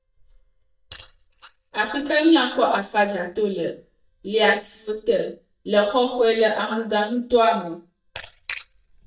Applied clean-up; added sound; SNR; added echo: neural mask model DeepFilterNet 3.